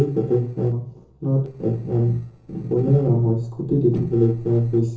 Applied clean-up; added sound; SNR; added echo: neural separator model SepFormer DNS4.